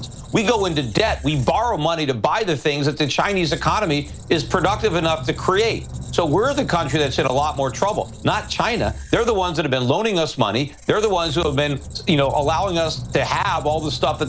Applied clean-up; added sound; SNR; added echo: none; Squeak; 13 dB; none.